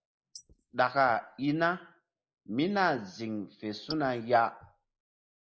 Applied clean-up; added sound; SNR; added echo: neural mask model Resemble Enhance denoiser.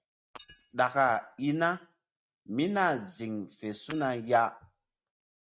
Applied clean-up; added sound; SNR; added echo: neural mask model RNNoise.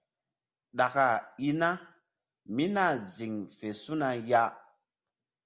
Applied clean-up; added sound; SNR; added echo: none; none; none; none.